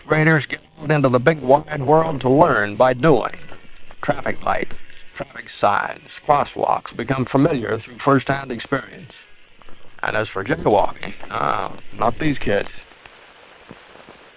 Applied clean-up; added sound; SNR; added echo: neural separator model SepFormer WHAM!.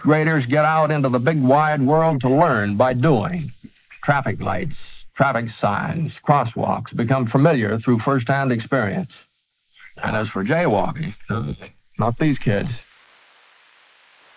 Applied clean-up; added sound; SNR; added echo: neural mask model Resemble Enhance denoiser.